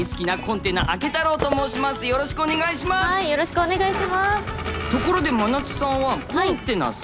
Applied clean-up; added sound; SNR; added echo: none; Vehicle; 10 dB; none.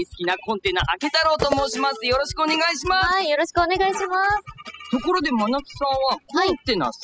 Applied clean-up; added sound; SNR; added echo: classical method spectral subtraction.